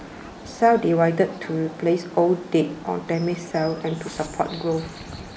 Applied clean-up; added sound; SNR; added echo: none; Bird vocalization, bird call, bird song; 20 dB; none.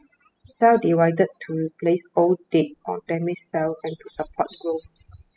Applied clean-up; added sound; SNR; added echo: classical method spectral subtraction.